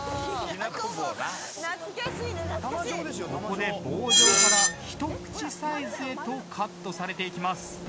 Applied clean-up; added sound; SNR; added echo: none; Screech; -2 dB; none.